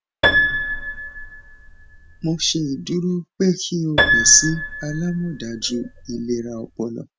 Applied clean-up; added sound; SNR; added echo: none; Piano; 1 dB; none.